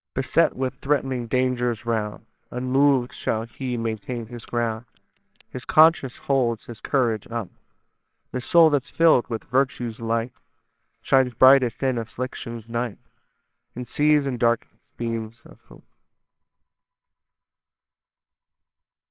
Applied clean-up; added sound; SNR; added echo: neural separator model SepFormer WHAMR!.